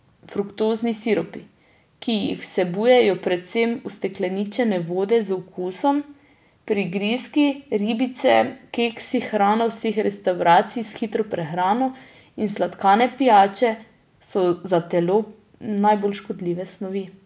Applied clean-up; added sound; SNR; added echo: none; none; none; none.